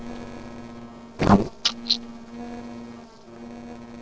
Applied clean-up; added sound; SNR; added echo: neural separator model SepFormer DNS4.